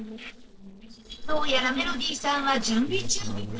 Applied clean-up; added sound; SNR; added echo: neural separator model SepFormer DNS4.